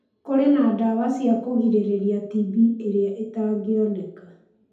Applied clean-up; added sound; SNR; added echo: none; none; none; reverberation time 2.1 s.